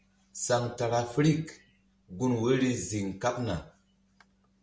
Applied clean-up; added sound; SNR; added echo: none; none; none; none.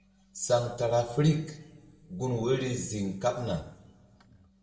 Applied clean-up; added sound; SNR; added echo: none; none; none; reverberation time 1.4 s.